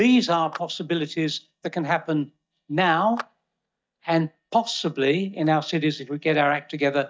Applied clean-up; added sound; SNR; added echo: neural mask model DeepFilterNet 3.